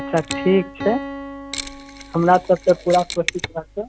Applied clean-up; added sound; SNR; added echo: none; Piano + Mechanisms; 10 dB; none.